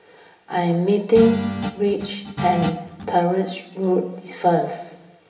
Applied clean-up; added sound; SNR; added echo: none; Guitar; 7 dB; reverberation time 1.1 s.